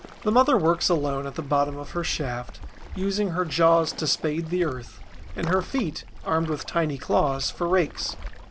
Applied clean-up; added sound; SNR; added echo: none; Waves, surf; 12 dB; none.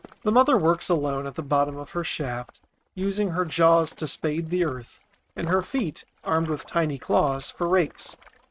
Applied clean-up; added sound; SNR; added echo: neural mask model RNNoise.